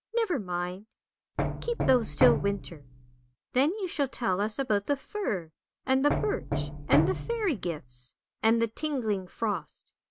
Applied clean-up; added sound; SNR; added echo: none; Knock; 2 dB; none.